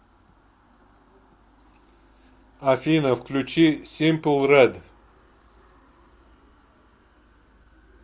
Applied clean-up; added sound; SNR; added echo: none; none; none; none.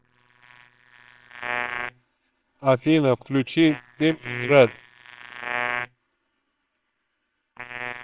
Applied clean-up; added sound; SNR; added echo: neural separator model SepFormer WHAMR!.